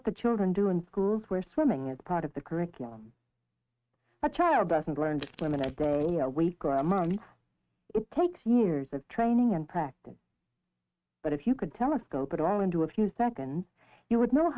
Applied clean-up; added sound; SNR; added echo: neural mask model RNNoise.